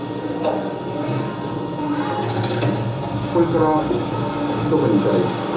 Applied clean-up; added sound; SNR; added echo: none; Wind instrument, woodwind instrument; 19 dB; reverberation time 1.2 s.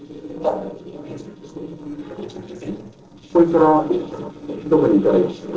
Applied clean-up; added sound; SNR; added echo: neural separator model SepFormer DNS4.